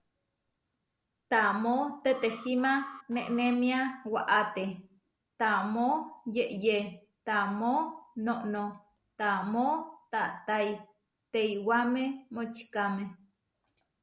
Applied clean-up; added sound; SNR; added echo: none; Alarm; 17 dB; none.